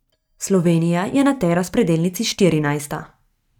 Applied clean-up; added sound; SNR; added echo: neural mask model DeepFilterNet 3.